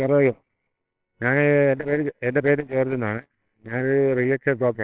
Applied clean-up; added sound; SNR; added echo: neural separator model SepFormer WHAMR!.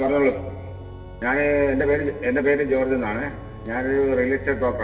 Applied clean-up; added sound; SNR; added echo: none; Organ; 13 dB; reverberation time 1.7 s.